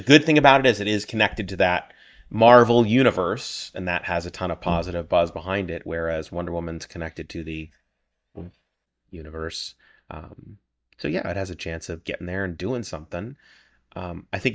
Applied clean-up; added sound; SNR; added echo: neural mask model DeepFilterNet 3.